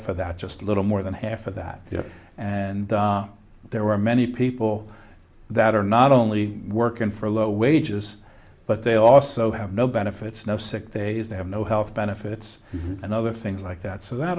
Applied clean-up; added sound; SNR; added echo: none; none; none; none.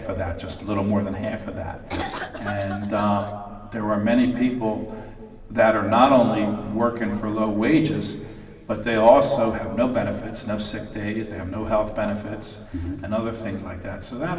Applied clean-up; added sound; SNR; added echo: none; Cough; 11 dB; reverberation time 2.3 s.